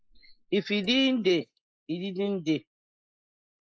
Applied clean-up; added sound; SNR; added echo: neural mask model Resemble Enhance denoiser.